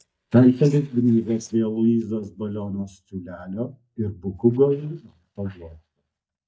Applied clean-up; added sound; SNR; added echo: neural mask model DeepFilterNet 3.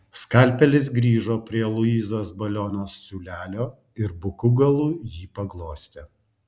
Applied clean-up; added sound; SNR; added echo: none; none; none; none.